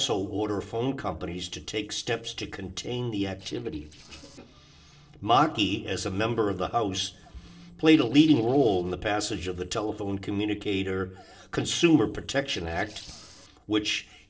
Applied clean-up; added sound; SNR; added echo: neural separator model SepFormer DNS4.